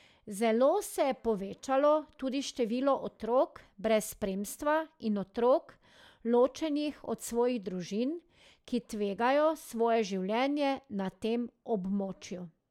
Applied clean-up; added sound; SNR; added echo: none; none; none; none.